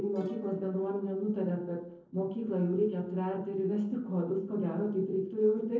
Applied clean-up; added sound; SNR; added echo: neural separator model SepFormer DNS4.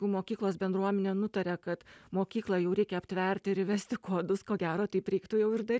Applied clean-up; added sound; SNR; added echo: none; none; none; none.